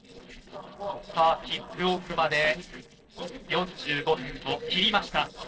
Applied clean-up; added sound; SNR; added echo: neural separator model SepFormer DNS4.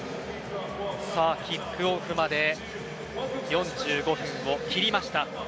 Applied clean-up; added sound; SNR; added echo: none; none; none; none.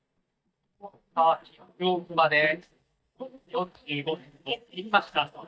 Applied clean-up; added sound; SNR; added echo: neural mask model DeepFilterNet 3.